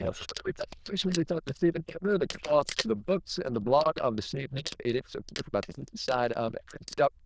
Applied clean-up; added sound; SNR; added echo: neural diffusion model UNIVERSE++.